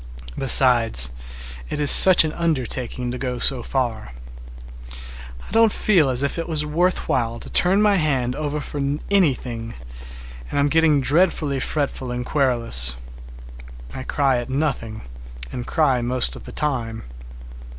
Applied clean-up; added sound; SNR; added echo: none; none; none; none.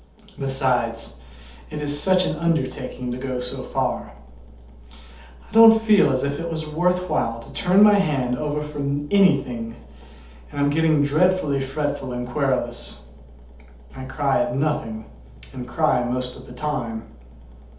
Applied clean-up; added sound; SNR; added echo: none; none; none; reverberation time 0.6 s.